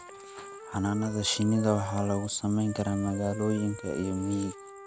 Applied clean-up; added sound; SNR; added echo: none; Wind instrument, woodwind instrument; 15 dB; none.